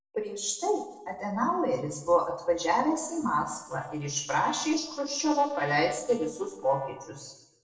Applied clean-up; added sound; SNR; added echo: neural separator model SepFormer DNS4.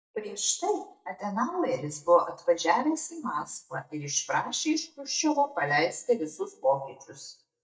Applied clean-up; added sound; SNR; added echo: neural mask model DeepFilterNet 3.